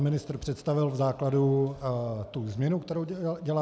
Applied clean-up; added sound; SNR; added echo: none; none; none; none.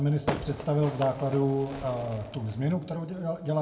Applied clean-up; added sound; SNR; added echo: none; Fireworks; 10 dB; reverberation time 0.9 s.